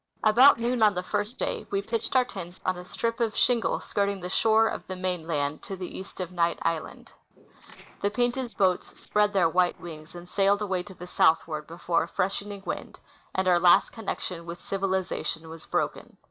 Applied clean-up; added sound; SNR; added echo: neural separator model SepFormer DNS4.